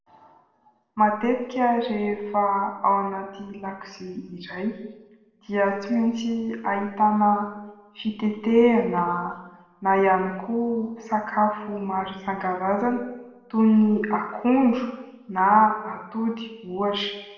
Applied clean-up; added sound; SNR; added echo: none; none; none; reverberation time 1.0 s.